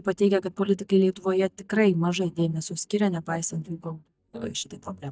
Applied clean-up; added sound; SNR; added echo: neural mask model DeepFilterNet 3.